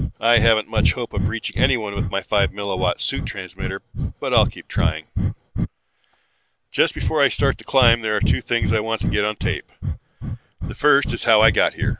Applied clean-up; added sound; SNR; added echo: none; Breathing; 2 dB; none.